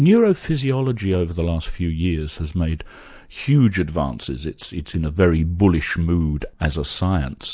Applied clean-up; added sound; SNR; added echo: none; none; none; none.